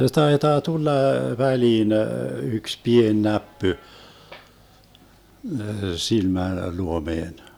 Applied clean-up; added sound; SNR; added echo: none; none; none; none.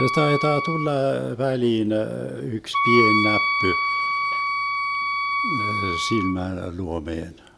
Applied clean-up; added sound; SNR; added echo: none; Wind instrument, woodwind instrument; 0 dB; none.